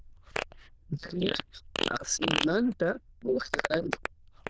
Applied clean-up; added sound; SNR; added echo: neural diffusion model UNIVERSE++.